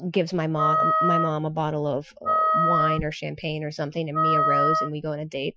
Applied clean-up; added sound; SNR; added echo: classical method Wiener filter.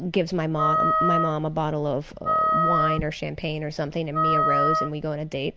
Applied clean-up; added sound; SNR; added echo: none; Wind instrument, woodwind instrument; -2 dB; none.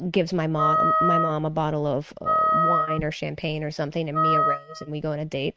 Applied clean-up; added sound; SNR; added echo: neural mask model RNNoise.